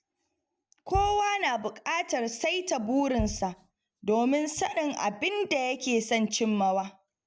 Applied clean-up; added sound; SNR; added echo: none; Bass drum; 14 dB; none.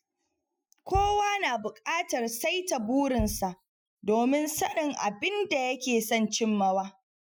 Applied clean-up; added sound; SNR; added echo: classical method Wiener filter.